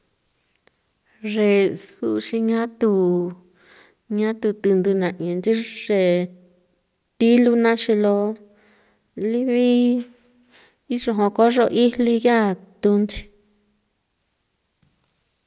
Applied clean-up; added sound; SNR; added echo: none; none; none; none.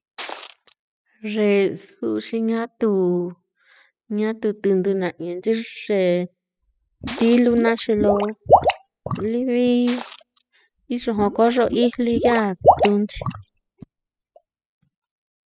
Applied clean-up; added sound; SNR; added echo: classical method spectral subtraction.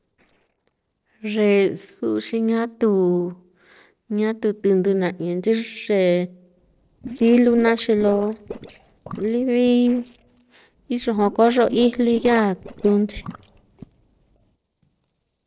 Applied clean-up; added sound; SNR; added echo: neural separator model SepFormer DNS4.